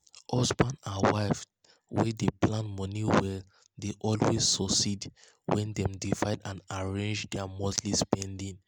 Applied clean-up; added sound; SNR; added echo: none; none; none; none.